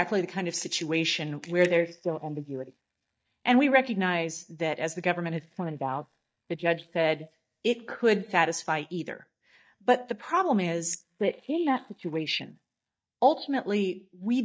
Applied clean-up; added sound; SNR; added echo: neural mask model DeepFilterNet 3.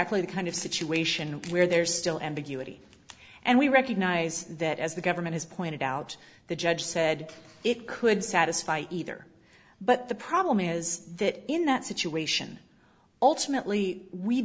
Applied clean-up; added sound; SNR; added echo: none; none; none; none.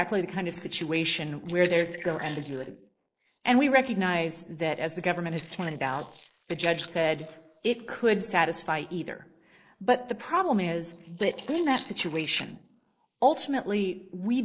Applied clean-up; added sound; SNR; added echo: neural mask model Resemble Enhance denoiser.